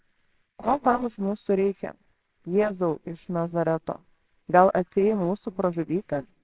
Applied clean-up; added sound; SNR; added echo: neural separator model SepFormer WHAMR!.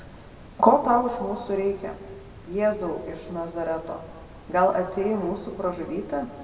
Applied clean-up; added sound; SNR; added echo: none; Water; 19 dB; reverberation time 1.5 s.